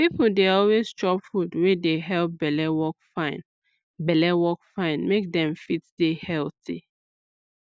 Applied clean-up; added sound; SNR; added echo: none; none; none; none.